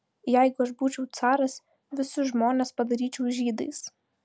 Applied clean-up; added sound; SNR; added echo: none; none; none; none.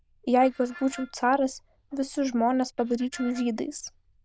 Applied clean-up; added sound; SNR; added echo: neural diffusion model UNIVERSE++.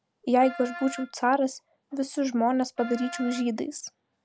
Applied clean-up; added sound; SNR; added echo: none; Wind instrument, woodwind instrument; 15 dB; none.